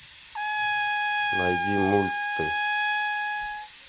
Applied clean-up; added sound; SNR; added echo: none; Hiss + Trumpet; -5 dB; none.